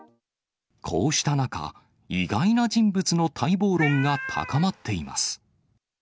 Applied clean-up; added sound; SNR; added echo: none; Cat; 9 dB; none.